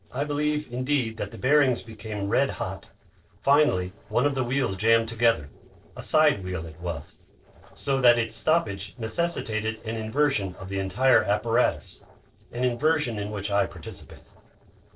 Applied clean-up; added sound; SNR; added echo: neural separator model SepFormer DNS4.